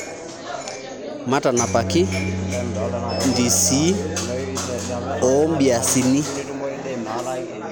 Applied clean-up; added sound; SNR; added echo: none; Bowed string instrument; 9 dB; none.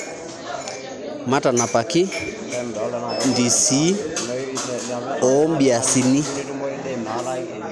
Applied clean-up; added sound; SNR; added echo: none; none; none; none.